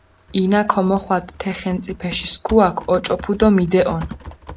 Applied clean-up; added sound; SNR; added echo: none; Typing; 17 dB; none.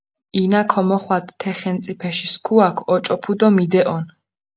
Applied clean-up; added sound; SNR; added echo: none; none; none; none.